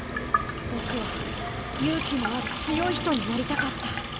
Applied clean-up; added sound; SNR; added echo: none; Sink (filling or washing) / Water tap, faucet; 0 dB; none.